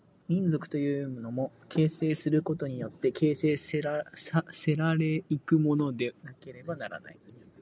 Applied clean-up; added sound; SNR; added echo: none; none; none; none.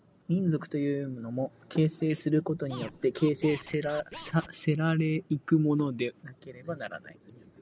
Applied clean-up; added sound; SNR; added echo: none; Scratching (performance technique); 17 dB; none.